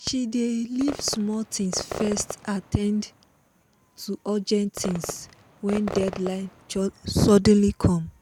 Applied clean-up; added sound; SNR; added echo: none; Fireworks; 14 dB; none.